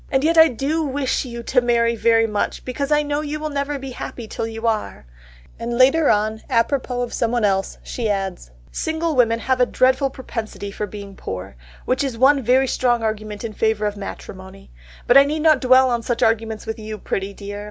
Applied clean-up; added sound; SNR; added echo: none; none; none; none.